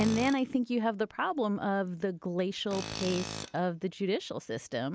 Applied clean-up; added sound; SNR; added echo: none; Tools; 13 dB; none.